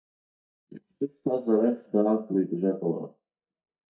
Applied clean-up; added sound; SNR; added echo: neural mask model DeepFilterNet 3.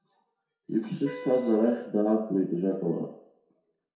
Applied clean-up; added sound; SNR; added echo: none; Wind instrument, woodwind instrument; 15 dB; reverberation time 0.6 s.